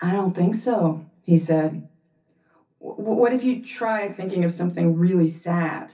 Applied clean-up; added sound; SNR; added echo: none; none; none; reverberation time 0.3 s.